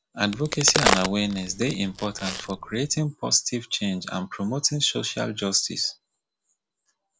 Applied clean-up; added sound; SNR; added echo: none; Crack; 1 dB; none.